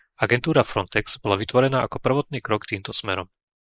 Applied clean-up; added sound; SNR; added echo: neural mask model Resemble Enhance denoiser.